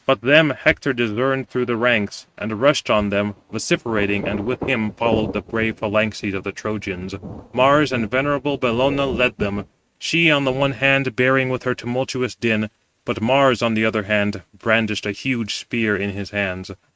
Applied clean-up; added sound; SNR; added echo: neural mask model RNNoise.